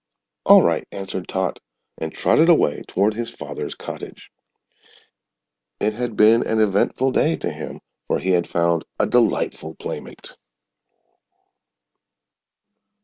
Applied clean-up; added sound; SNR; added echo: none; none; none; none.